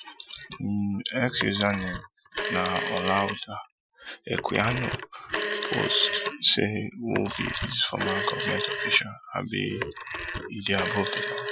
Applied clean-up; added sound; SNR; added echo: classical method Wiener filter.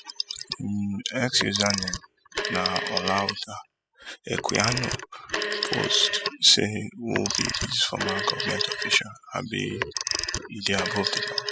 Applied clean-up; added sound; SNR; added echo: classical method spectral subtraction.